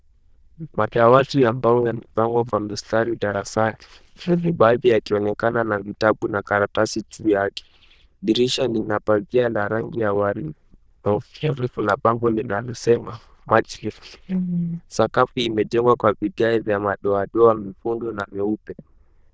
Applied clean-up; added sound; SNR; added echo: neural diffusion model UNIVERSE++.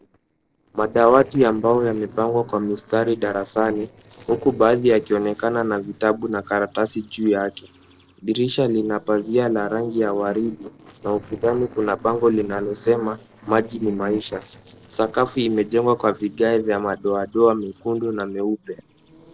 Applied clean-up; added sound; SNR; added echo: neural separator model SepFormer DNS4.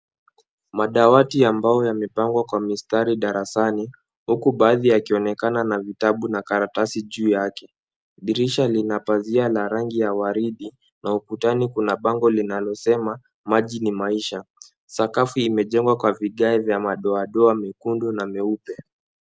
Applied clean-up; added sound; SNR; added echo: none; none; none; none.